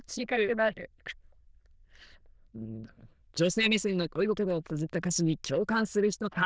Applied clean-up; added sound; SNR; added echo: neural diffusion model UNIVERSE++.